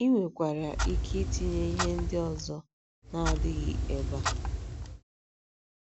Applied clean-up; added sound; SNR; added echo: none; Clock; -2 dB; none.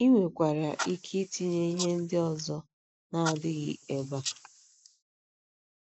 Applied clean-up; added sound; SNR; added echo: neural mask model Resemble Enhance denoiser.